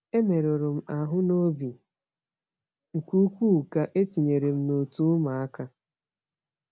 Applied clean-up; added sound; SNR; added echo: none; none; none; none.